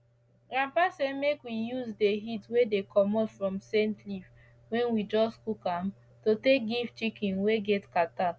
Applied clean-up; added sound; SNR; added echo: none; none; none; none.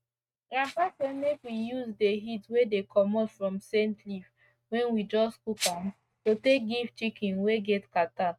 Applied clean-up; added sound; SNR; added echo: neural mask model RNNoise.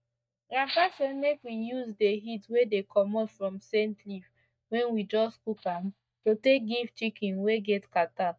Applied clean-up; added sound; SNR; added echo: neural mask model DeepFilterNet 3.